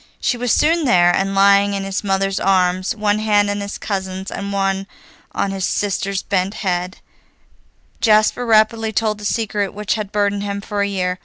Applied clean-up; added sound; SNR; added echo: none; none; none; none.